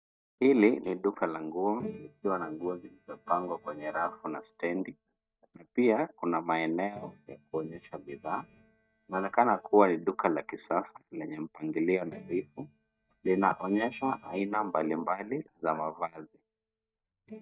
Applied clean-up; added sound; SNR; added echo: neural mask model DeepFilterNet 3.